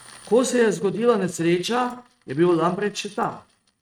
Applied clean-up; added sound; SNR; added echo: neural mask model RNNoise.